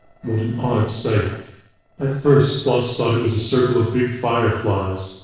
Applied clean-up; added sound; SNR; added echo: neural separator model SepFormer DNS4.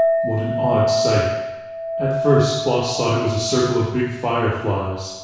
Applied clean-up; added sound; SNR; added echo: none; Chink, clink; 3 dB; reverberation time 1.1 s.